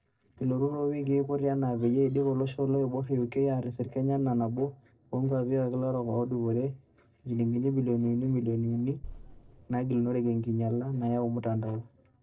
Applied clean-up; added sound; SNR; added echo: neural separator model SepFormer DNS4.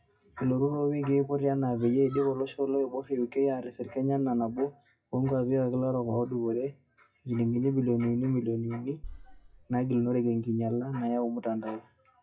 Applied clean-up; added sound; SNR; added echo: classical method WPE with log-MMSE.